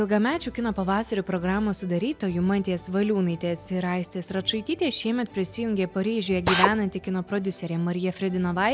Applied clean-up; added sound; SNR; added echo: none; Drill; -1 dB; none.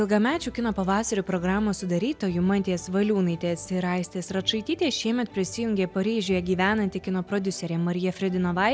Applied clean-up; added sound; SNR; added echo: none; none; none; none.